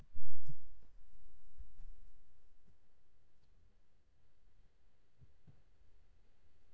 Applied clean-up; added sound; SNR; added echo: neural mask model DeepFilterNet 3.